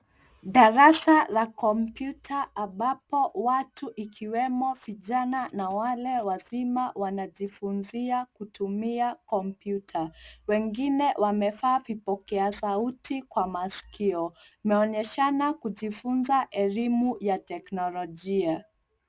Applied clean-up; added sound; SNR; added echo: none; none; none; none.